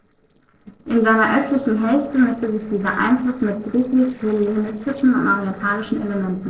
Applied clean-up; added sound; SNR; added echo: neural separator model SepFormer DNS4.